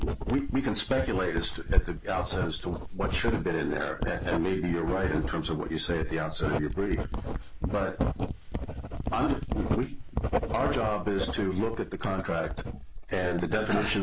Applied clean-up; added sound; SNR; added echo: neural mask model Resemble Enhance denoiser.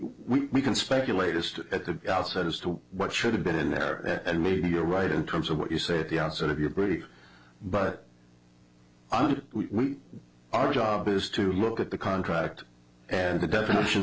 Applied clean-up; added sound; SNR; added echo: none; none; none; none.